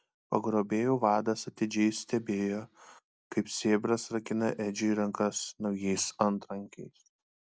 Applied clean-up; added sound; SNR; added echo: none; none; none; none.